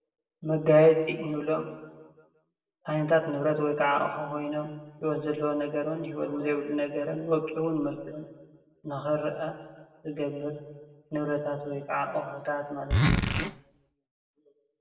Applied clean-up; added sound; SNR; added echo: none; Zipper (clothing); -3 dB; reverberation time 1.3 s.